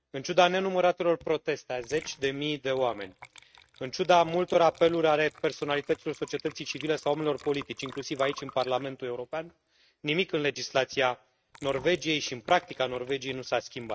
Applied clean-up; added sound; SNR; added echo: neural mask model RNNoise.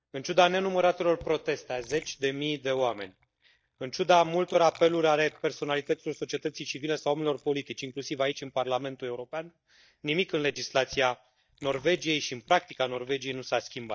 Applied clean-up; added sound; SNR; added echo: neural mask model DeepFilterNet 3.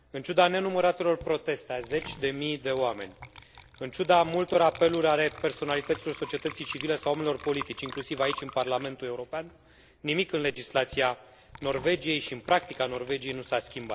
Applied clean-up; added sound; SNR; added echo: none; Water / Liquid; 18 dB; none.